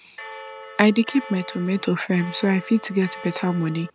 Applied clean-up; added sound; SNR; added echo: none; Bell; 15 dB; none.